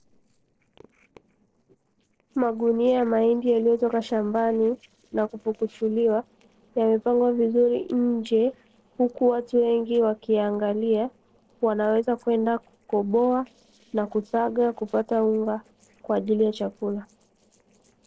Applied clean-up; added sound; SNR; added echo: neural separator model SepFormer DNS4.